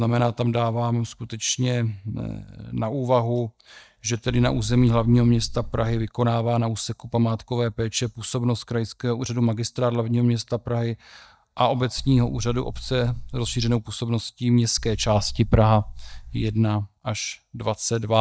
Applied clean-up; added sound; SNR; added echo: neural mask model DeepFilterNet 3.